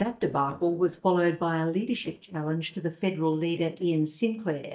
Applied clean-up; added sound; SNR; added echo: neural mask model DeepFilterNet 3.